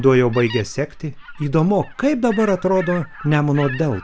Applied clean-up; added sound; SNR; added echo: none; none; none; none.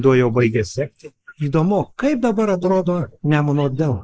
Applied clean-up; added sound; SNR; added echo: neural mask model Resemble Enhance denoiser.